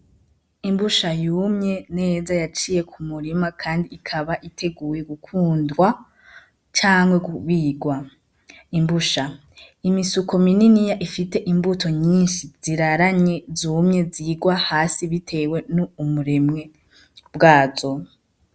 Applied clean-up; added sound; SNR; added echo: none; none; none; none.